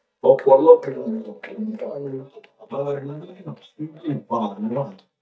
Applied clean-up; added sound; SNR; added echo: neural mask model DeepFilterNet 3.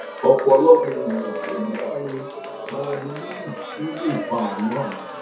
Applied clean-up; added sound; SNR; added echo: none; Cheering; 10 dB; reverberation time 0.6 s.